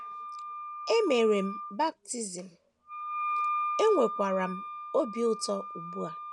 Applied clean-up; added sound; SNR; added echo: none; Wind instrument, woodwind instrument; 6 dB; none.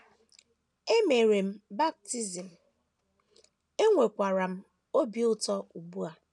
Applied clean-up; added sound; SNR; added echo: none; none; none; none.